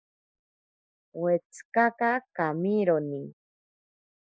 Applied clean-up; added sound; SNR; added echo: neural mask model Resemble Enhance denoiser.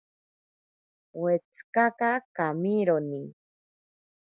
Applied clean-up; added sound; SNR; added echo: none; none; none; none.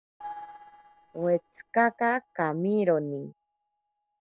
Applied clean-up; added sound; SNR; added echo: neural separator model SepFormer DNS4.